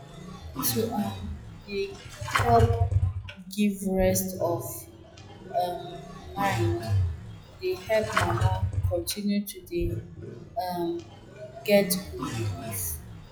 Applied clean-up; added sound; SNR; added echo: classical method log-MMSE.